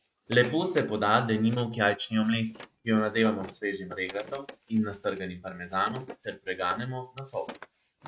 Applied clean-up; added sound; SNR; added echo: neural mask model RNNoise.